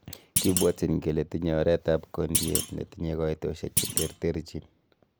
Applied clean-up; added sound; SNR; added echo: none; Thump, thud; 4 dB; none.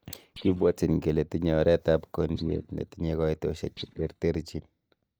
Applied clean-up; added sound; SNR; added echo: neural mask model DeepFilterNet 3.